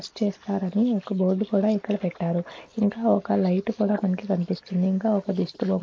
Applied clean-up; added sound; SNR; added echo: neural mask model Resemble Enhance denoiser.